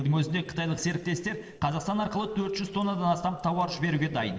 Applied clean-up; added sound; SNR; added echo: neural separator model SepFormer DNS4.